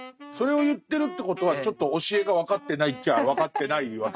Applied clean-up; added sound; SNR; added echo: neural mask model RNNoise.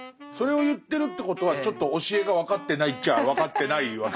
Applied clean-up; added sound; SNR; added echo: none; Wind instrument, woodwind instrument; 16 dB; none.